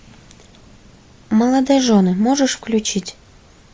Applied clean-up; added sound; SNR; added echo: none; none; none; none.